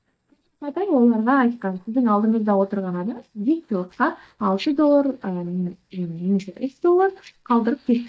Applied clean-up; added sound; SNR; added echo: neural mask model DeepFilterNet 3.